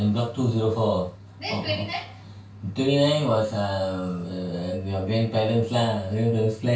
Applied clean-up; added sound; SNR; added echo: none; none; none; reverberation time 0.2 s.